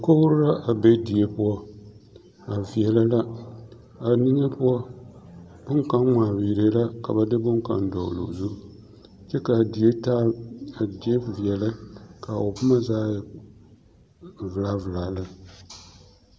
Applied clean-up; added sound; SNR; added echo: none; none; none; none.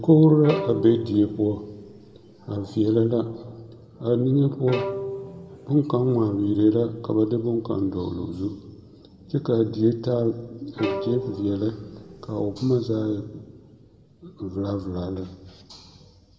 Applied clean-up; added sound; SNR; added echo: none; Bowed string instrument; 11 dB; reverberation time 1.4 s.